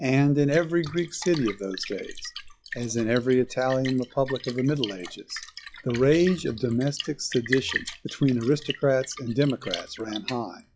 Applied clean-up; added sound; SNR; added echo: classical method log-MMSE.